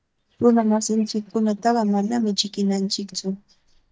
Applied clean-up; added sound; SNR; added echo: neural mask model DeepFilterNet 3.